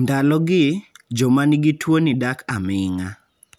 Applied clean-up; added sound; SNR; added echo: none; none; none; none.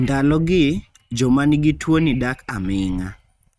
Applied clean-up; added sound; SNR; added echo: neural mask model RNNoise.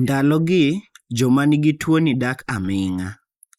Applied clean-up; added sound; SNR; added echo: neural mask model Resemble Enhance denoiser.